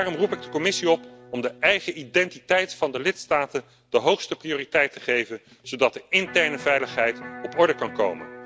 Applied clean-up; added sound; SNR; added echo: none; Electric guitar; 18 dB; none.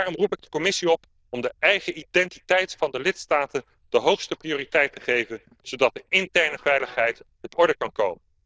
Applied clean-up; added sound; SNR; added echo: neural diffusion model UNIVERSE++.